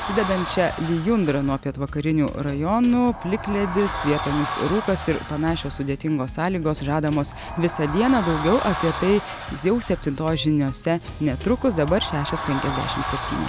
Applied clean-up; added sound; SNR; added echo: none; Sliding door; 8 dB; none.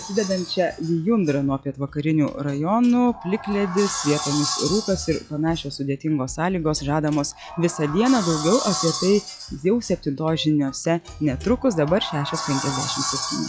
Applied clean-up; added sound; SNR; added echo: classical method log-MMSE.